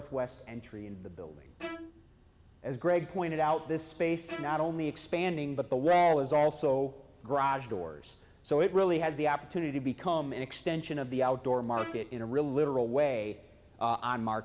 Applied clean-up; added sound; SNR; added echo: none; Bowed string instrument; 15 dB; none.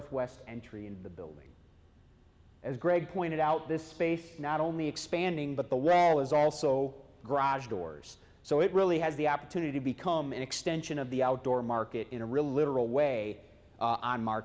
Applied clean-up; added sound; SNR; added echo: none; none; none; none.